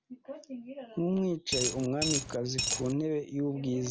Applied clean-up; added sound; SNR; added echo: none; Coin (dropping); -1 dB; none.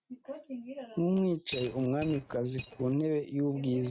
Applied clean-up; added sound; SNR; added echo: neural mask model RNNoise.